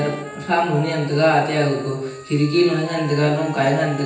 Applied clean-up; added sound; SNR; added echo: none; Trumpet; 17 dB; reverberation time 0.9 s.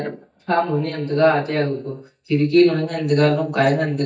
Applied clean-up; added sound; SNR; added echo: neural mask model DeepFilterNet 3.